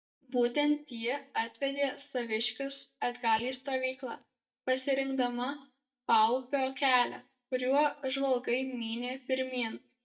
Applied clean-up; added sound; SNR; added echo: neural mask model DeepFilterNet 3.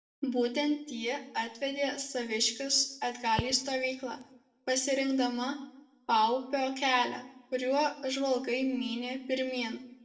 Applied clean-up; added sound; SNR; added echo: none; Crackle; 13 dB; reverberation time 0.5 s.